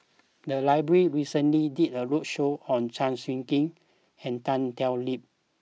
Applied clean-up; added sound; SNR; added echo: none; none; none; none.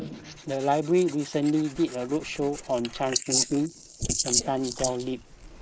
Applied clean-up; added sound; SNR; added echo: neural mask model Resemble Enhance denoiser.